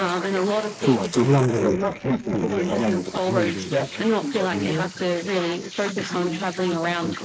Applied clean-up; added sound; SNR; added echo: neural mask model Resemble Enhance denoiser.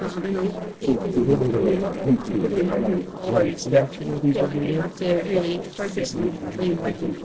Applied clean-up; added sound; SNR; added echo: neural separator model SepFormer DNS4.